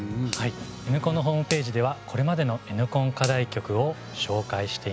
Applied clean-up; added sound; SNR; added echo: none; Finger snapping; 15 dB; none.